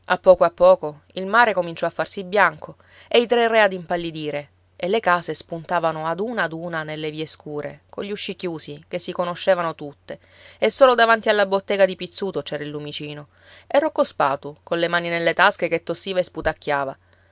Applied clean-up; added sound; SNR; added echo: none; none; none; none.